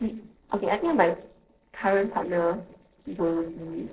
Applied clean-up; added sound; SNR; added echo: neural separator model SepFormer DNS4.